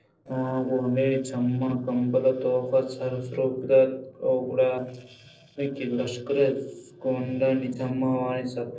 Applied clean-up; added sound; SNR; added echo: neural separator model SepFormer DNS4.